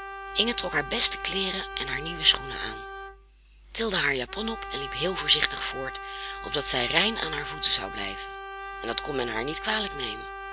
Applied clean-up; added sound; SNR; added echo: none; Brass instrument; 8 dB; none.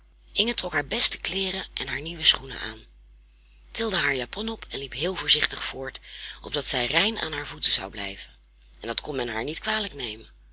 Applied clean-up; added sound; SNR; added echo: none; none; none; none.